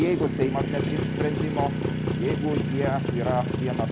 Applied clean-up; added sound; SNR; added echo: none; Motorcycle; -2 dB; none.